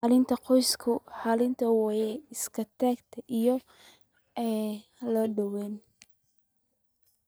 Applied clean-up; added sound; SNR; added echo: neural mask model DeepFilterNet 3.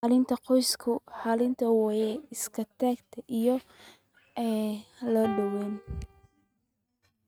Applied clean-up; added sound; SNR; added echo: neural mask model RNNoise.